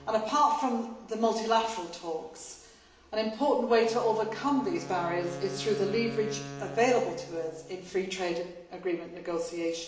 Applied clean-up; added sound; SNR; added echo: none; Wind instrument, woodwind instrument; 16 dB; reverberation time 0.8 s.